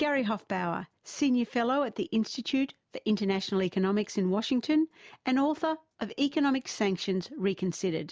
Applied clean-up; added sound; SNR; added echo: none; none; none; none.